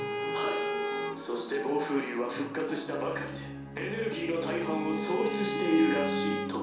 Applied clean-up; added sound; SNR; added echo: none; Bowed string instrument; 5 dB; reverberation time 0.7 s.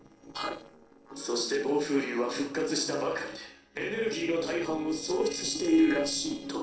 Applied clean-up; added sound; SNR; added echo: neural separator model SepFormer DNS4.